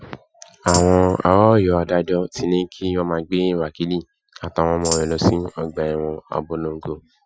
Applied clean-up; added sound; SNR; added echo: classical method Wiener filter.